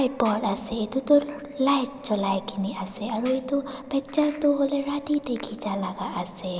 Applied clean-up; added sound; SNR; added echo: none; Tambourine; 6 dB; none.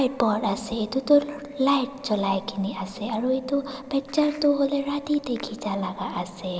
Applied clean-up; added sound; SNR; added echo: none; none; none; none.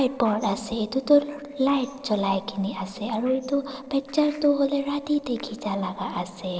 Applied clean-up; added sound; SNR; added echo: neural separator model SepFormer DNS4.